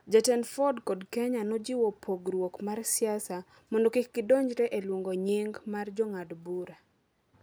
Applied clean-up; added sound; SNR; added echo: none; none; none; none.